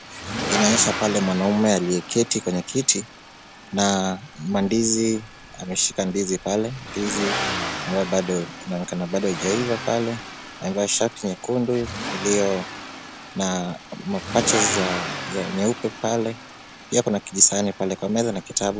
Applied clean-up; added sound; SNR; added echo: none; Accelerating, revving, vroom; 9 dB; none.